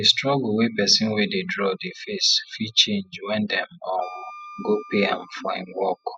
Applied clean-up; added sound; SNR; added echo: classical method spectral subtraction.